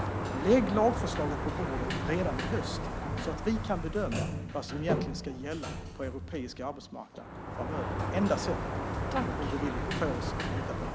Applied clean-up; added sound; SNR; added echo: none; Sliding door; 0 dB; none.